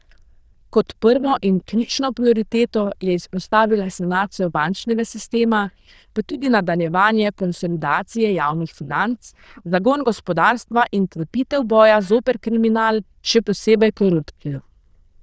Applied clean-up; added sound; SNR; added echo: neural diffusion model UNIVERSE++.